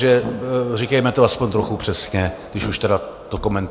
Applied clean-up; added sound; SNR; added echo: none; Brass instrument; 15 dB; none.